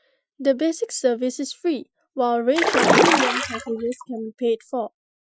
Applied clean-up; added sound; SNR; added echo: classical method Wiener filter.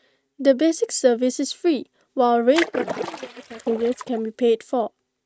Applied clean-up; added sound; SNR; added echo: neural mask model RNNoise.